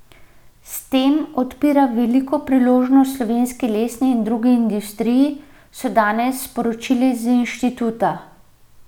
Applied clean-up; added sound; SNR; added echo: none; none; none; none.